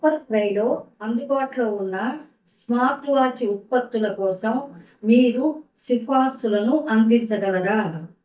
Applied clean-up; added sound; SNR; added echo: neural mask model DeepFilterNet 3.